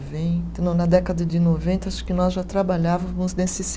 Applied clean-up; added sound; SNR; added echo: none; Gull, seagull; 19 dB; none.